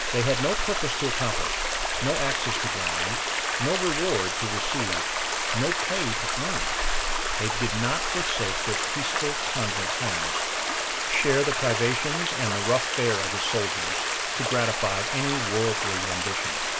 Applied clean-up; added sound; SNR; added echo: none; Stream; -3 dB; none.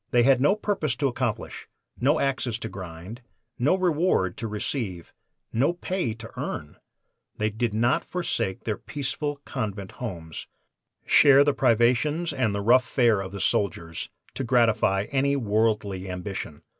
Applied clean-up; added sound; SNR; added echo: none; none; none; none.